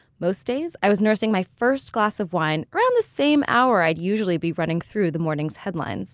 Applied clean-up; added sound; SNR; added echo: none; none; none; none.